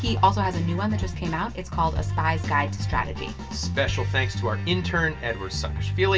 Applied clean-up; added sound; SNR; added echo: none; none; none; reverberation time 0.2 s.